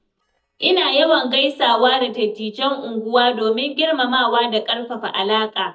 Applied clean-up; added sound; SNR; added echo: neural mask model DeepFilterNet 3.